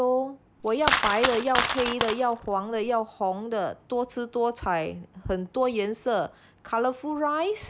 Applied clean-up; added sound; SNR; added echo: none; Coin (dropping); -2 dB; none.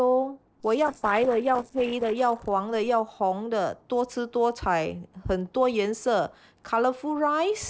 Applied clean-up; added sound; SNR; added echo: neural separator model SepFormer DNS4.